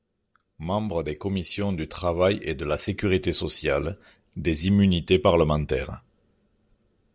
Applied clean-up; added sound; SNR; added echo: none; none; none; none.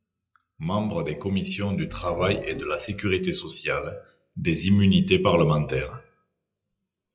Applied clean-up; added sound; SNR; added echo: classical method WPE with log-MMSE.